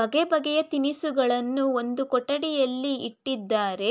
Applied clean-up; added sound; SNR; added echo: none; none; none; none.